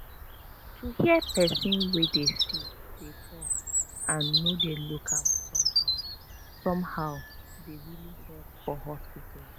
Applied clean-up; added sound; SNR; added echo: none; Bird vocalization, bird call, bird song; 0 dB; none.